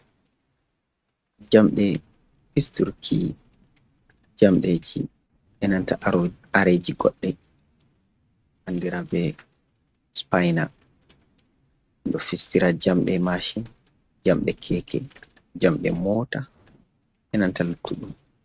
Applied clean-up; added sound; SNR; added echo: neural mask model RNNoise.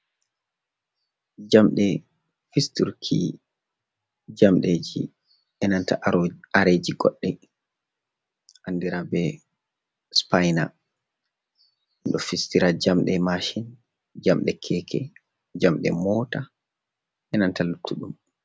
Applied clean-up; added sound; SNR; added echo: none; none; none; none.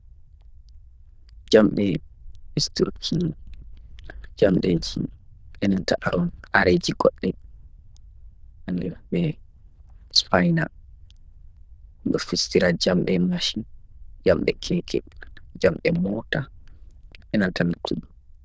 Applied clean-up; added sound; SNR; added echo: neural diffusion model UNIVERSE++.